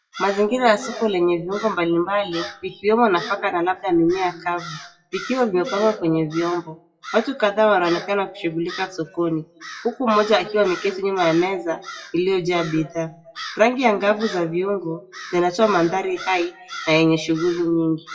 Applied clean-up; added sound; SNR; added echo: classical method WPE with log-MMSE.